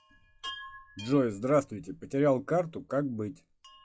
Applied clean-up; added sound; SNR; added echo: classical method log-MMSE.